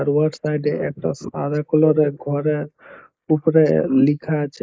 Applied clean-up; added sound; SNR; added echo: neural mask model Resemble Enhance denoiser.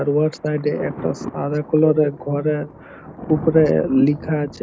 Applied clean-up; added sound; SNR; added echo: none; Thunder; 15 dB; none.